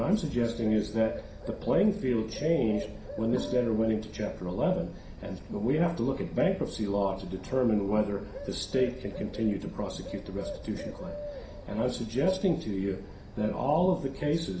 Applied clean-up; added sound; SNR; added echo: none; Bird; 13 dB; reverberation time 0.5 s.